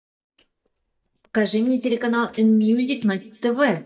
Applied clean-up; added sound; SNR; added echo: neural mask model DeepFilterNet 3.